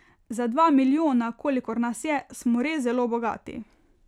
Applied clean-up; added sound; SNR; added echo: none; none; none; none.